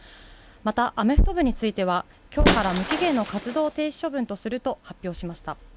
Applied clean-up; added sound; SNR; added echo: none; Shatter; 6 dB; none.